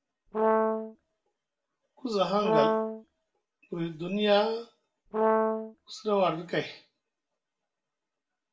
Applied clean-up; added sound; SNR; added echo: none; Brass instrument; -4 dB; reverberation time 0.2 s.